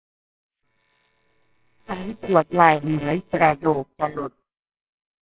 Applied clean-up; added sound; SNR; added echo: neural separator model SepFormer WHAMR!.